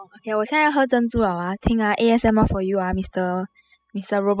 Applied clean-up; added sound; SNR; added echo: classical method spectral subtraction.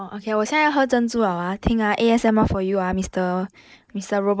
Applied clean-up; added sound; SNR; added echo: neural mask model Resemble Enhance denoiser.